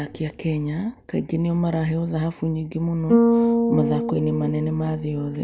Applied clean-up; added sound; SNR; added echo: none; Bass guitar; 1 dB; none.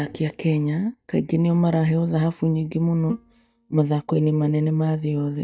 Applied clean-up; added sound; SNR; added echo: neural mask model DeepFilterNet 3.